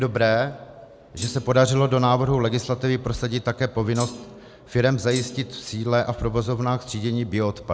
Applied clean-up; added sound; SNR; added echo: none; Thump, thud; 16 dB; none.